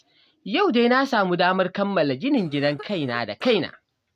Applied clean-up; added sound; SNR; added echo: neural mask model RNNoise.